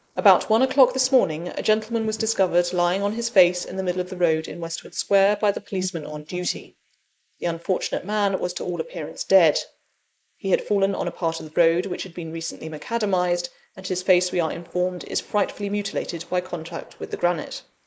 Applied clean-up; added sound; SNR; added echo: neural mask model Resemble Enhance denoiser.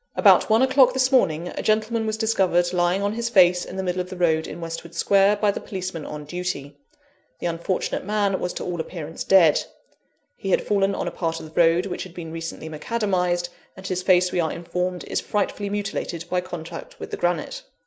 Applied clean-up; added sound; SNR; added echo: none; none; none; none.